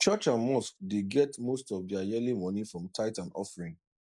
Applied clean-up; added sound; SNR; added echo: neural mask model Resemble Enhance denoiser.